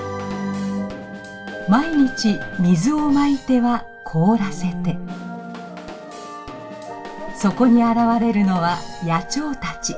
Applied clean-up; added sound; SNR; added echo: none; Drum / Drum kit; 19 dB; reverberation time 0.2 s.